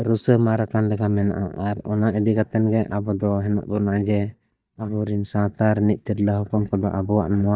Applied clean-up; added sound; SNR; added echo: neural mask model DeepFilterNet 3.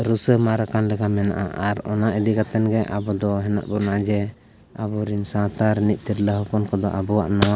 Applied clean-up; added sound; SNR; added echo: none; none; none; none.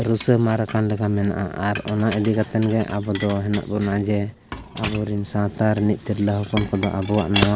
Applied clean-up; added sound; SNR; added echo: none; Chink, clink; 14 dB; none.